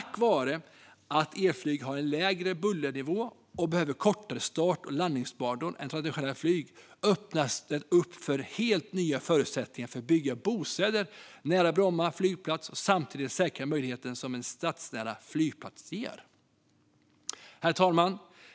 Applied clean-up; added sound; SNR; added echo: none; none; none; none.